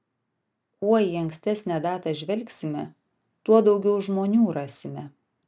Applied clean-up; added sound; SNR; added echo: none; none; none; none.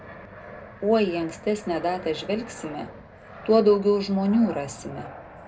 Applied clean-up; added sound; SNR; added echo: none; Fixed-wing aircraft, airplane; 16 dB; reverberation time 0.2 s.